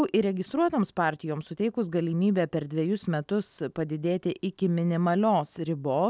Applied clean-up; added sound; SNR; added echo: none; none; none; none.